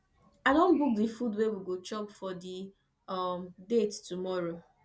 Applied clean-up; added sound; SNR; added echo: none; none; none; none.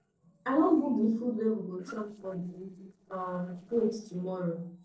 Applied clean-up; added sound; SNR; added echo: neural separator model SepFormer DNS4.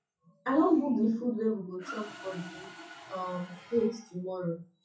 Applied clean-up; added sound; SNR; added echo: classical method WPE with log-MMSE.